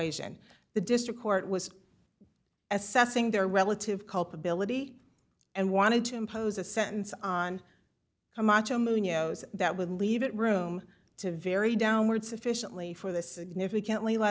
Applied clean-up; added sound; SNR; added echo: none; none; none; none.